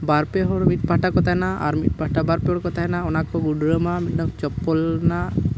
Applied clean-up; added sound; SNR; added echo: none; none; none; none.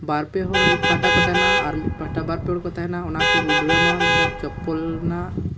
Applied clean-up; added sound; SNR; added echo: none; Vehicle horn, car horn, honking; -3 dB; reverberation time 0.2 s.